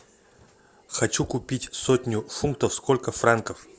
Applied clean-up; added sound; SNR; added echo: none; none; none; none.